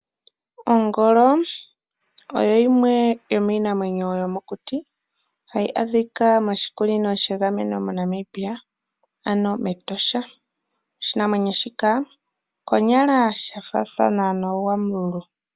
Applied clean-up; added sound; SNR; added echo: none; none; none; none.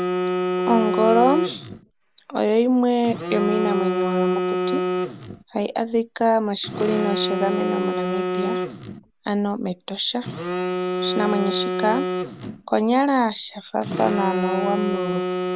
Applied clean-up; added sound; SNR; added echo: none; Telephone; 2 dB; none.